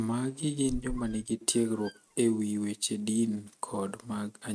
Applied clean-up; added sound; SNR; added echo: neural mask model RNNoise.